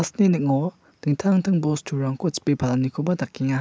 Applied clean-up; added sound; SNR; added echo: none; none; none; none.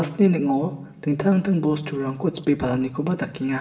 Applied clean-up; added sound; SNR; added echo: none; none; none; reverberation time 0.8 s.